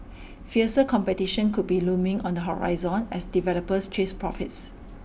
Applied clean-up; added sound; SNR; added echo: none; none; none; none.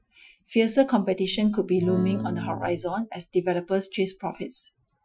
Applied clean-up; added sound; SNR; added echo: classical method Wiener filter.